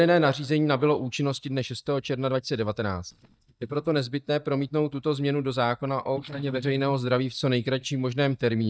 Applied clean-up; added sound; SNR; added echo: neural mask model DeepFilterNet 3.